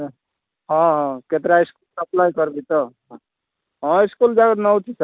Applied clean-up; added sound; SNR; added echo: none; none; none; none.